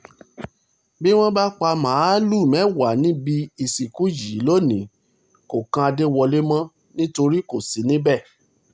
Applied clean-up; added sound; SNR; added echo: none; none; none; none.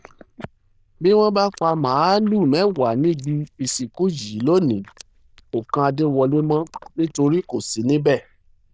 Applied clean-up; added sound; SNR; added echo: neural diffusion model UNIVERSE++.